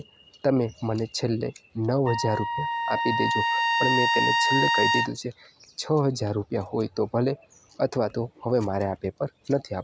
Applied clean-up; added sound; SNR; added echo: none; Trumpet; -3 dB; none.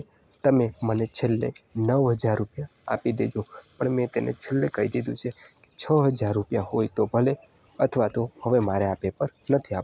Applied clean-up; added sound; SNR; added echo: neural mask model Resemble Enhance denoiser.